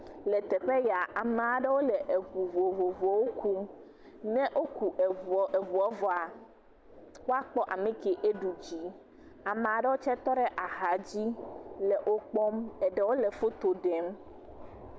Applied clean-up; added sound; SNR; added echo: none; none; none; none.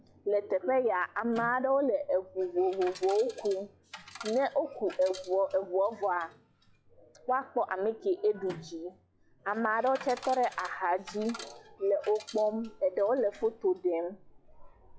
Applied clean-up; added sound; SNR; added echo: classical method log-MMSE.